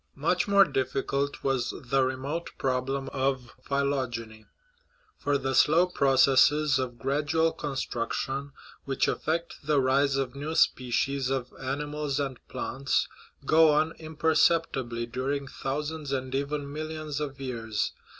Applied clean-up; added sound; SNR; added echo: none; none; none; none.